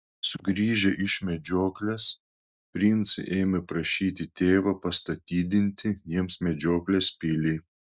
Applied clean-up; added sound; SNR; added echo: none; none; none; none.